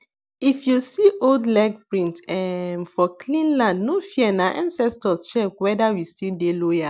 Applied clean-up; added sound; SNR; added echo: none; none; none; none.